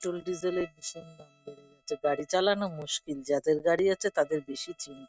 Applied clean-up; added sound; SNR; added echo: neural mask model RNNoise.